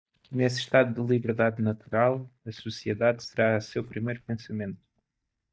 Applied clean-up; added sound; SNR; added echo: neural mask model DeepFilterNet 3.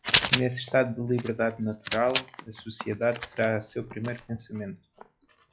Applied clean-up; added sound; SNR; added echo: classical method log-MMSE.